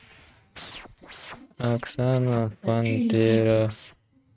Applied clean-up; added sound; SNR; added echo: neural mask model RNNoise.